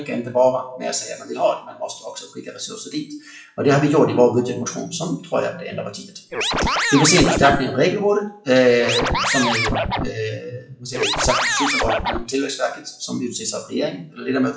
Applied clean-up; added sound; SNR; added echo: classical method WPE with log-MMSE.